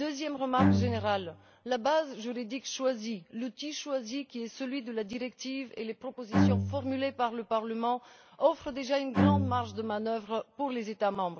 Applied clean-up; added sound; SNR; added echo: none; Bowed string instrument; -1 dB; none.